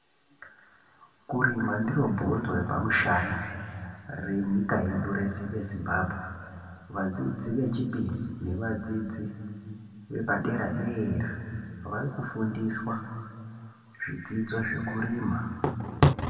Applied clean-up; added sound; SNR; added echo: none; none; none; reverberation time 2.1 s.